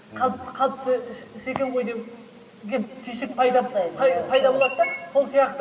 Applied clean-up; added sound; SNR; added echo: none; Chirp, tweet; 15 dB; reverberation time 1.8 s.